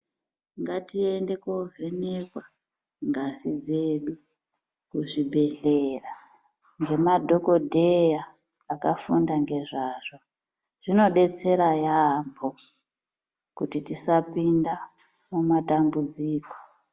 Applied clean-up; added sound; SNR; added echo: none; none; none; none.